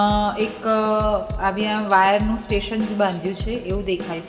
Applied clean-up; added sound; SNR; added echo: none; Drum / Drum kit; 10 dB; reverberation time 2.2 s.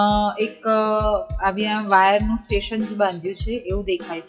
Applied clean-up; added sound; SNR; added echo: classical method WPE with log-MMSE.